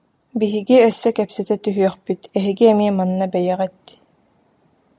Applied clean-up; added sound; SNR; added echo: none; none; none; none.